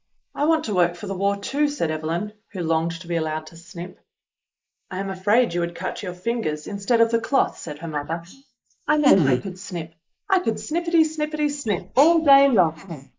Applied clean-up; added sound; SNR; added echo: neural mask model Resemble Enhance denoiser.